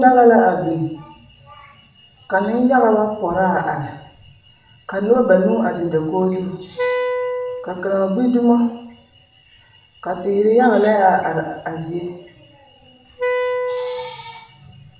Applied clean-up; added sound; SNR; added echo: none; Wind instrument, woodwind instrument; 5 dB; reverberation time 0.6 s.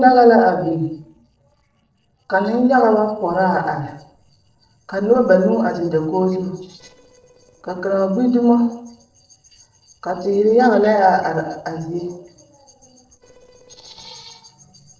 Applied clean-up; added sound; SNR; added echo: neural separator model SepFormer DNS4.